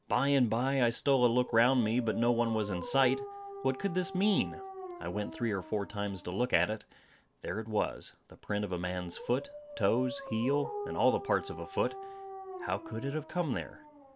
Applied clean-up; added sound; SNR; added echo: none; Dog; 13 dB; none.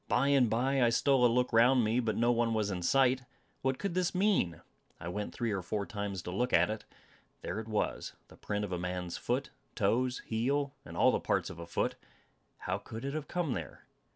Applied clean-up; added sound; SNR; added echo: none; none; none; none.